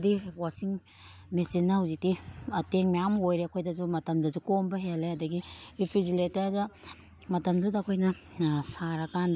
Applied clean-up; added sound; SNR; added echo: none; none; none; none.